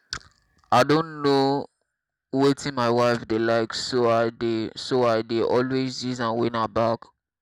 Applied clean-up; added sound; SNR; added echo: none; none; none; none.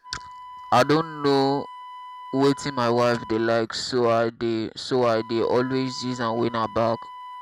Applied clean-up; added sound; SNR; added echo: none; Wind instrument, woodwind instrument; 17 dB; none.